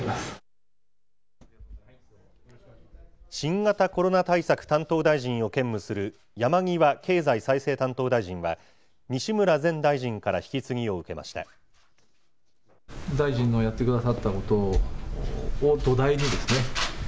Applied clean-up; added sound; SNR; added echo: none; none; none; none.